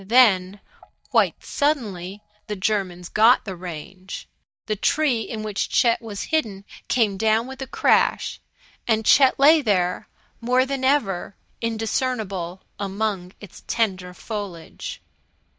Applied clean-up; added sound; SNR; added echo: neural mask model DeepFilterNet 3.